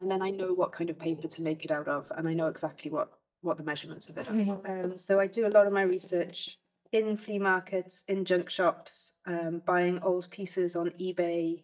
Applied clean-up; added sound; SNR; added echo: neural mask model DeepFilterNet 3.